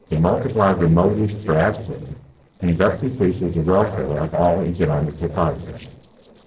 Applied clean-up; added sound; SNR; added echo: neural separator model SepFormer DNS4.